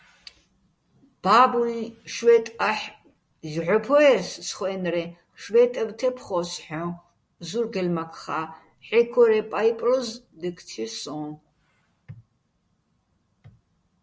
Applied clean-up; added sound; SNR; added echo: none; none; none; none.